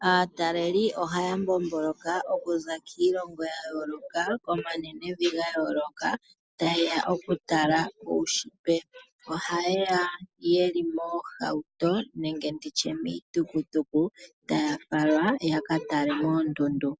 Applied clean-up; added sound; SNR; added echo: none; none; none; none.